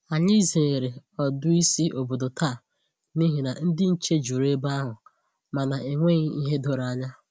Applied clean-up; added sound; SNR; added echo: none; none; none; none.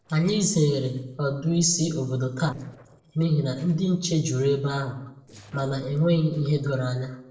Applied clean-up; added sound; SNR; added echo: neural separator model SepFormer DNS4.